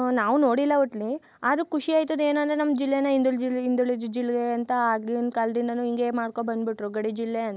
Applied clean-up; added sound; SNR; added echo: none; none; none; none.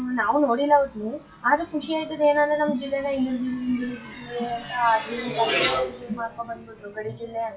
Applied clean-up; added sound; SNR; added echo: classical method WPE with log-MMSE.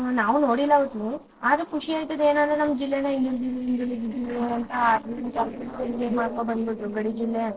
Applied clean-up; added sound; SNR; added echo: neural separator model SepFormer DNS4.